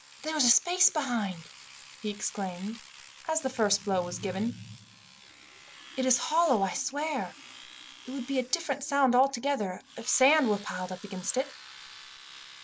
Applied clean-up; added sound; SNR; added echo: none; Domestic sounds, home sounds; 19 dB; none.